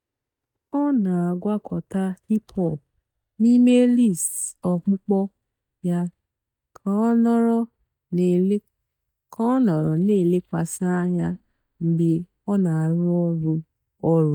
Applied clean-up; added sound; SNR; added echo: neural mask model DeepFilterNet 3.